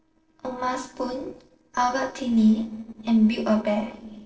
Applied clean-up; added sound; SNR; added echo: neural separator model SepFormer DNS4.